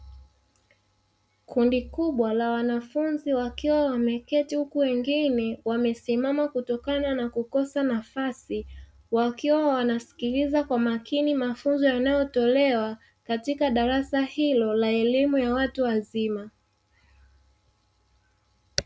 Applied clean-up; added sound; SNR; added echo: none; none; none; none.